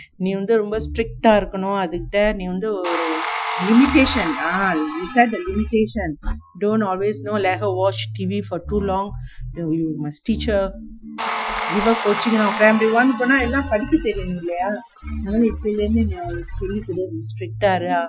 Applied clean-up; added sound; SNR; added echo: classical method Wiener filter.